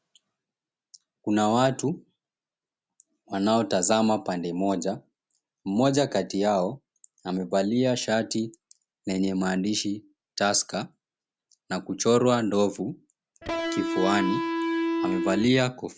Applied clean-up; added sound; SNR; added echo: none; Electric guitar; 1 dB; none.